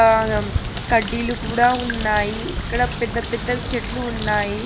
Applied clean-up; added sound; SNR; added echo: none; Bird; 5 dB; none.